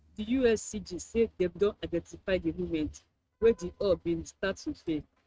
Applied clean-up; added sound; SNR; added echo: neural mask model RNNoise.